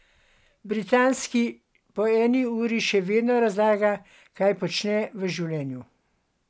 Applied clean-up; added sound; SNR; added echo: none; none; none; none.